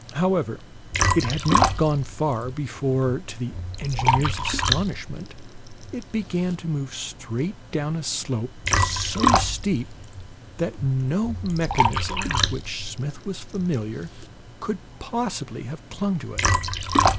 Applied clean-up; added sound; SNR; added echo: none; Liquid; 0 dB; none.